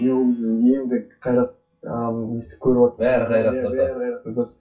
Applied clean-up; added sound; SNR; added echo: classical method WPE with log-MMSE.